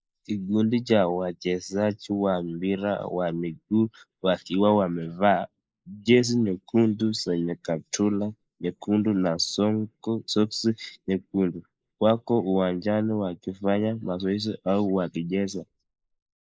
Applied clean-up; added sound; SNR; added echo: neural mask model Resemble Enhance denoiser.